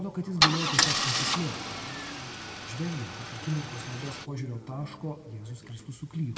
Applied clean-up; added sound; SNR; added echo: none; Idling / Engine starting / Car; -3 dB; reverberation time 1.6 s.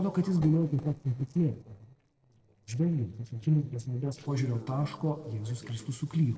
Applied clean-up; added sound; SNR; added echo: neural separator model SepFormer DNS4.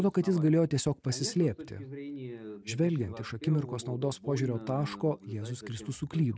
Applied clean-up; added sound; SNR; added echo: none; none; none; none.